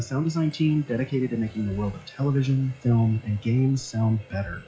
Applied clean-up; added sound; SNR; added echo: classical method log-MMSE.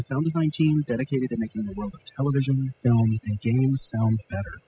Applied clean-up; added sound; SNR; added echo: classical method spectral subtraction.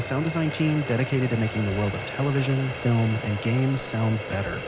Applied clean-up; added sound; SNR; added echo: none; Water tap, faucet; 10 dB; none.